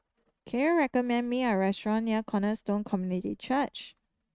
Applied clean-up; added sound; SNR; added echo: neural mask model RNNoise.